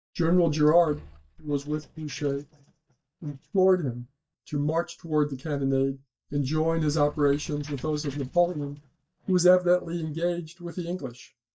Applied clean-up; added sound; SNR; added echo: neural mask model DeepFilterNet 3.